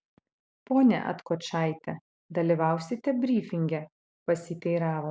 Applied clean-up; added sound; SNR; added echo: none; none; none; none.